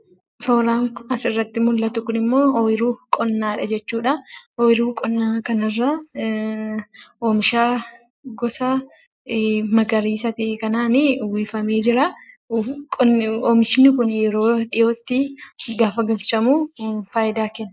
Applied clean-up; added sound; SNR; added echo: neural mask model Resemble Enhance denoiser.